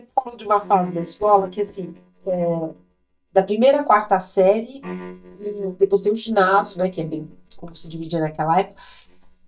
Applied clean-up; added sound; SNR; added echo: neural mask model DeepFilterNet 3.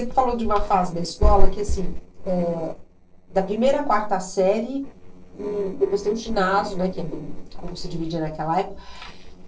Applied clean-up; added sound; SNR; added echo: neural separator model SepFormer DNS4.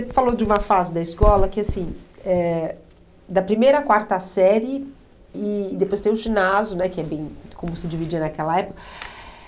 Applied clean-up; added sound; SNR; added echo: none; none; none; none.